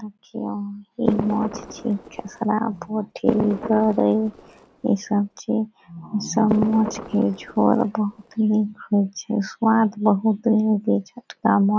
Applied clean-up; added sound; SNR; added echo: none; Fireworks; 9 dB; none.